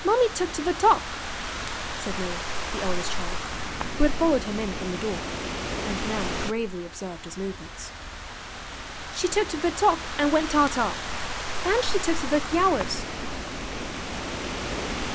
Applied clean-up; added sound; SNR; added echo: none; Rain / Thunderstorm; 3 dB; none.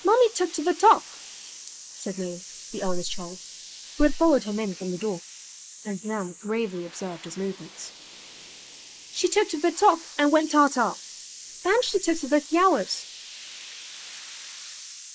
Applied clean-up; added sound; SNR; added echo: neural mask model Resemble Enhance denoiser.